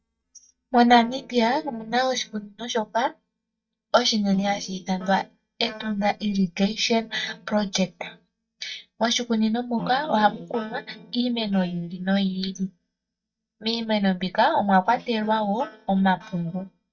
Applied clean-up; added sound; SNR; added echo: neural mask model DeepFilterNet 3.